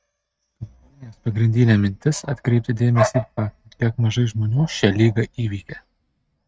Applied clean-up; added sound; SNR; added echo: neural mask model RNNoise.